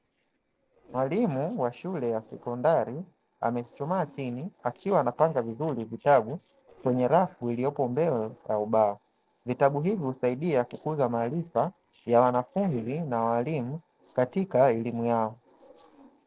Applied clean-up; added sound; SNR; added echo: neural separator model SepFormer DNS4.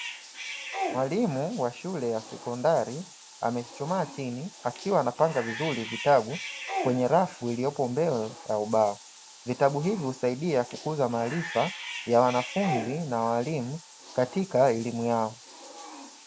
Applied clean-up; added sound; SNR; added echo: none; Bathtub (filling or washing) / Cat; 12 dB; none.